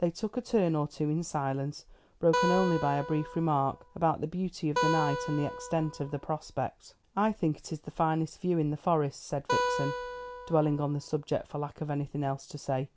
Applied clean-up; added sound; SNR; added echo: none; Acoustic guitar; 4 dB; none.